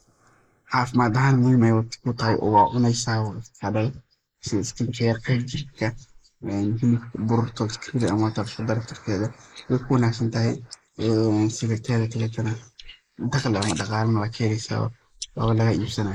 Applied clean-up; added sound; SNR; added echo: neural mask model Resemble Enhance denoiser.